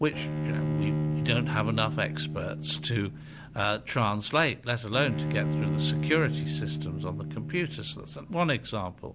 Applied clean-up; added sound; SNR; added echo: none; Bowed string instrument; 2 dB; none.